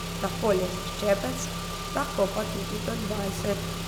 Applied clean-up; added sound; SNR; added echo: none; Engine / Car; 2 dB; none.